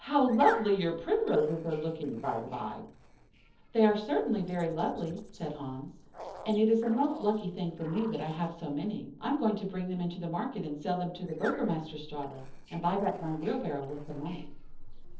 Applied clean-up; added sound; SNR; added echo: neural separator model SepFormer DNS4.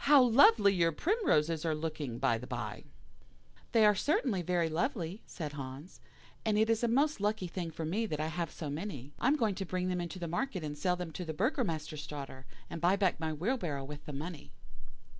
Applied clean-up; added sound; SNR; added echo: none; none; none; none.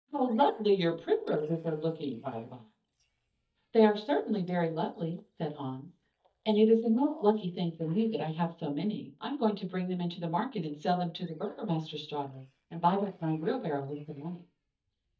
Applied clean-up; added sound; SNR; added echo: neural mask model DeepFilterNet 3.